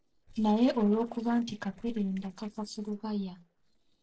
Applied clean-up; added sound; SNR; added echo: neural separator model SepFormer DNS4.